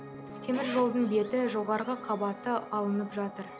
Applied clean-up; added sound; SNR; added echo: none; Piano + Squeak / Slam; 12 dB; none.